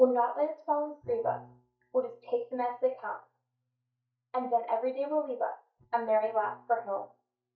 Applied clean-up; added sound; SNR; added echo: neural mask model DeepFilterNet 3.